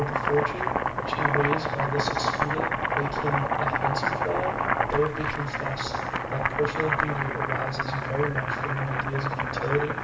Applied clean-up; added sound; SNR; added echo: none; Boiling; -3 dB; reverberation time 0.8 s.